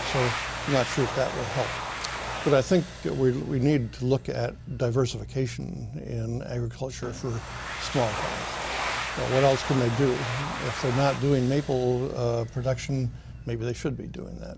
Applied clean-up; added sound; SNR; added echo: none; Domestic sounds, home sounds; 9 dB; none.